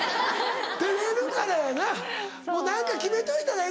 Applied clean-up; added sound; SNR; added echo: none; Trumpet; 19 dB; none.